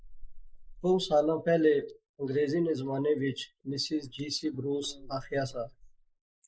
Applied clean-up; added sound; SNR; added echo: neural mask model Resemble Enhance denoiser.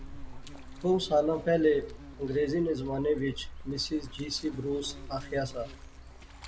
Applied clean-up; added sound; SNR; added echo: none; Insect; 13 dB; none.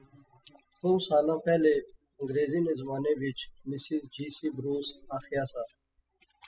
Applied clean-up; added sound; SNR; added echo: classical method spectral subtraction.